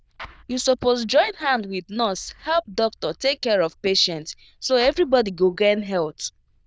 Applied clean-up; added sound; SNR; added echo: neural diffusion model UNIVERSE++.